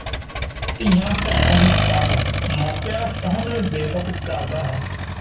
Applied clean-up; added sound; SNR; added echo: none; Accelerating, revving, vroom; -1 dB; reverberation time 0.2 s.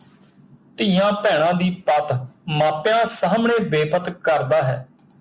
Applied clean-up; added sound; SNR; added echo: none; none; none; none.